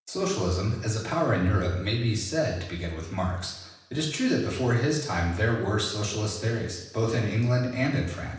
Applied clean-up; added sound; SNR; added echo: none; none; none; reverberation time 0.9 s.